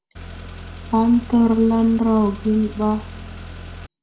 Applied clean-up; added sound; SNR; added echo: none; Car; 14 dB; reverberation time 0.6 s.